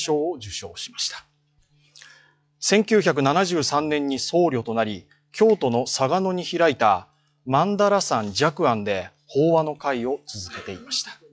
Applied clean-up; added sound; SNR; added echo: classical method log-MMSE.